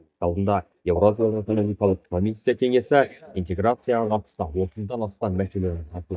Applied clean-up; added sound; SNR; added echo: neural mask model DeepFilterNet 3.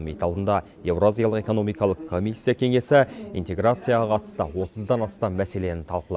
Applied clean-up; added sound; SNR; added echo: none; none; none; none.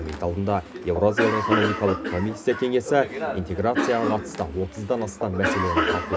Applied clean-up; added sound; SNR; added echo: none; Cough; 3 dB; reverberation time 0.3 s.